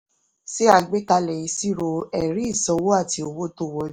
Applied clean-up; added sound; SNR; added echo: none; none; none; none.